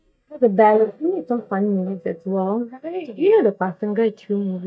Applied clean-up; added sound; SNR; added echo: neural mask model DeepFilterNet 3.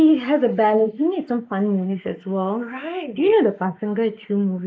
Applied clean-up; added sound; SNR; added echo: neural mask model Resemble Enhance denoiser.